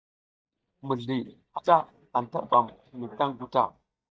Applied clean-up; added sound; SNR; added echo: neural mask model DeepFilterNet 3.